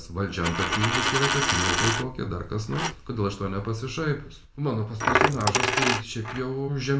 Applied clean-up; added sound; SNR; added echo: none; Coin (dropping); 0 dB; reverberation time 0.2 s.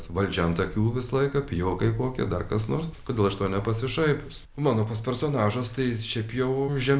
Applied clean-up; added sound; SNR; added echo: none; none; none; none.